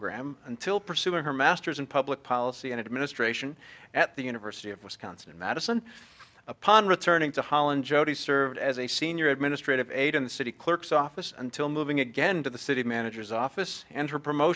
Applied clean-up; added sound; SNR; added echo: none; none; none; none.